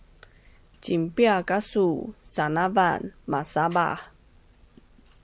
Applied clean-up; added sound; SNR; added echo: none; none; none; none.